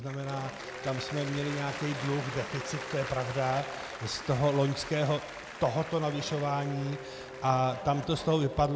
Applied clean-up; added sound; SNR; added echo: none; Race car, auto racing / Accelerating, revving, vroom + Applause / Cheering; 10 dB; none.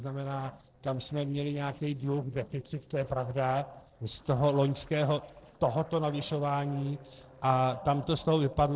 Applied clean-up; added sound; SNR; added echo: neural separator model SepFormer DNS4.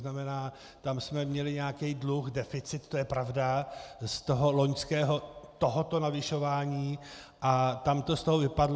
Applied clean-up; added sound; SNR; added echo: none; none; none; none.